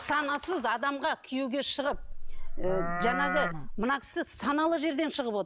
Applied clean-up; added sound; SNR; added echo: none; Livestock, farm animals, working animals; -1 dB; none.